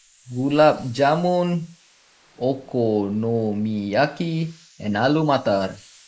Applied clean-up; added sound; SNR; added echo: neural mask model Resemble Enhance denoiser.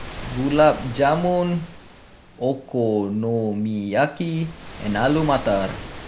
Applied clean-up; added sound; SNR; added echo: none; Waves, surf; 14 dB; none.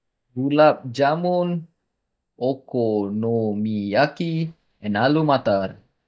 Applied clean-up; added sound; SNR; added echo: neural mask model DeepFilterNet 3.